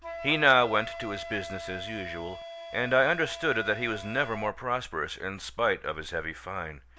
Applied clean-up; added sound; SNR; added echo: none; Wind instrument, woodwind instrument; 13 dB; none.